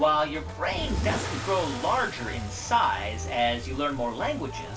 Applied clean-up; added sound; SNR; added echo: none; Engine starting / Accelerating, revving, vroom / Car; 10 dB; reverberation time 0.2 s.